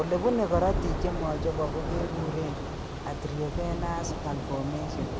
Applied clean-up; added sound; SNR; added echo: none; Thunder / Rain; 1 dB; none.